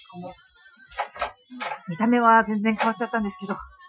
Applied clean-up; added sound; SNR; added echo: classical method Wiener filter.